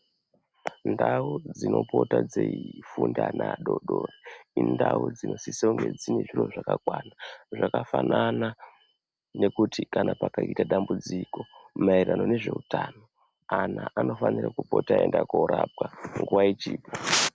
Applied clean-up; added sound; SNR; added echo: none; none; none; none.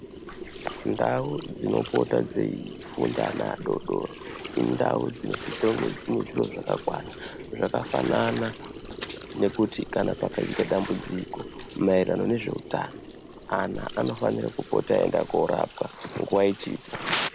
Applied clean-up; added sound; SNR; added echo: none; Gurgling; 12 dB; none.